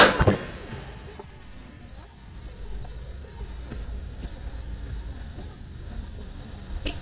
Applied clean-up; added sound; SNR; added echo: neural mask model DeepFilterNet 3.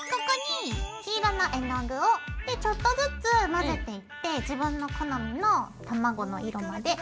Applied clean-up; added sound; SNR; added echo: none; none; none; none.